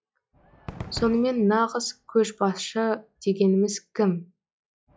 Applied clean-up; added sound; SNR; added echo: classical method log-MMSE.